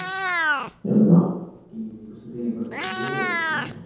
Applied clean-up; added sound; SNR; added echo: none; Meow; 4 dB; reverberation time 0.9 s.